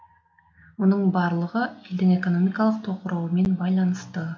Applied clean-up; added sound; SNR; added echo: none; none; none; none.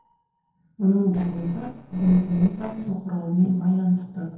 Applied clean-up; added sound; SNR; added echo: neural separator model SepFormer DNS4.